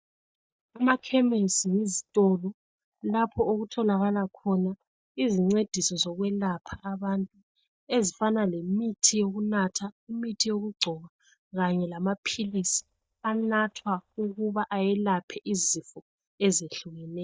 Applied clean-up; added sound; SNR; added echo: neural mask model DeepFilterNet 3.